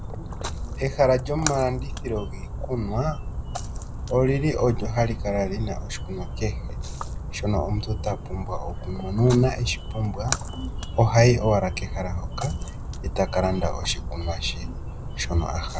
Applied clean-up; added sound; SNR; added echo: none; Splash, splatter; 6 dB; none.